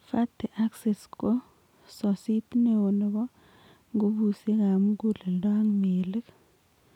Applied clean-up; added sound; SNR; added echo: none; none; none; none.